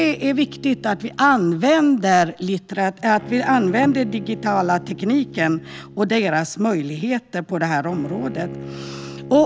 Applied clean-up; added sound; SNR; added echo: none; Bowed string instrument; 16 dB; none.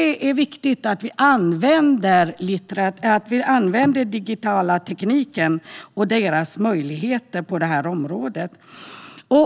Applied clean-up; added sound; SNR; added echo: none; none; none; none.